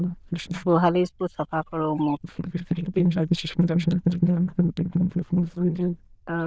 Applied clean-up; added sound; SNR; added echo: neural diffusion model UNIVERSE++.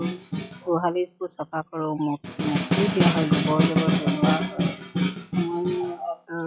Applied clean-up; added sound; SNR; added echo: classical method log-MMSE.